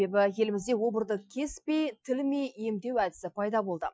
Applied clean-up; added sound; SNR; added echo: classical method Wiener filter.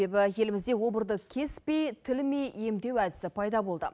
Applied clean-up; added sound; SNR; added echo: none; none; none; none.